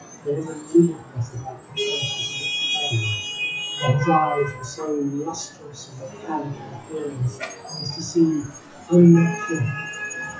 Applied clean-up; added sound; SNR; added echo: classical method WPE with log-MMSE.